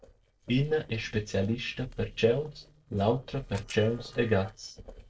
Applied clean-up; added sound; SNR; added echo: neural separator model SepFormer DNS4.